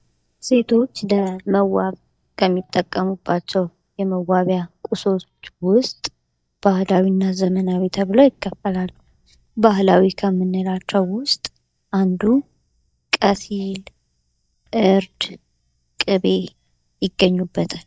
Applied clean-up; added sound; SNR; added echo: neural mask model DeepFilterNet 3.